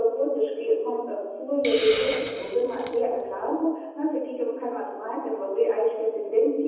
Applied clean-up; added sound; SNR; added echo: none; Hiss; 15 dB; reverberation time 1.1 s.